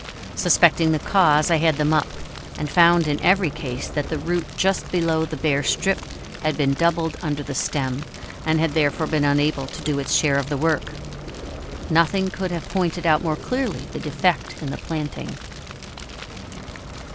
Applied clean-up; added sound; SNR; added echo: none; Fire; 11 dB; none.